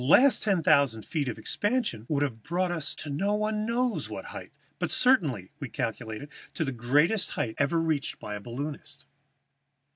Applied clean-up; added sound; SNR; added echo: none; none; none; none.